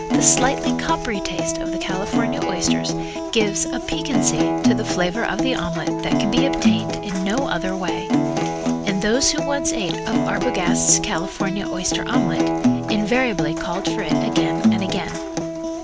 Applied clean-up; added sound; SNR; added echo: none; Acoustic guitar; -2 dB; none.